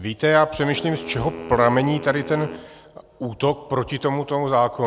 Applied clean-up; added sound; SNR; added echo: none; Wind instrument, woodwind instrument; 15 dB; none.